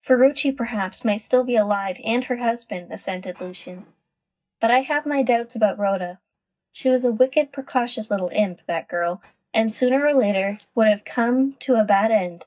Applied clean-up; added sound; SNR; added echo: neural mask model DeepFilterNet 3.